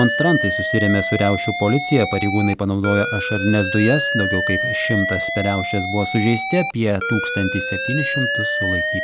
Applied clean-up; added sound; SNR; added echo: none; Alarm; 3 dB; none.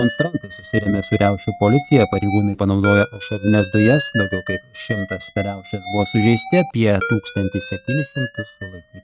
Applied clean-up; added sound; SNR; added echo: neural mask model RNNoise.